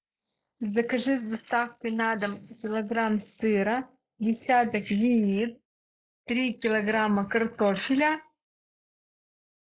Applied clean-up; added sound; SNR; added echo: neural mask model Resemble Enhance denoiser.